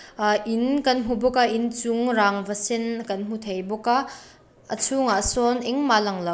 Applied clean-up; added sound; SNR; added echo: none; none; none; none.